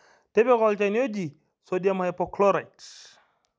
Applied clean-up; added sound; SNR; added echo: none; none; none; none.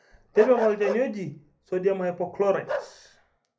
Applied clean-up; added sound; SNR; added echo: none; Bark; 10 dB; reverberation time 0.3 s.